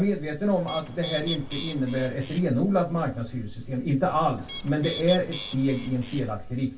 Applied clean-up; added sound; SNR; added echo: none; Bird; 12 dB; reverberation time 0.2 s.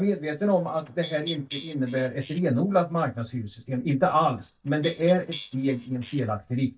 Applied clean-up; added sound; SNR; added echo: neural mask model DeepFilterNet 3.